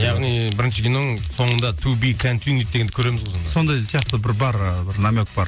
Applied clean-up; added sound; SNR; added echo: none; Crack; 18 dB; none.